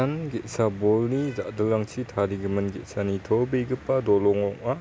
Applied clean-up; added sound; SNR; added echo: none; none; none; none.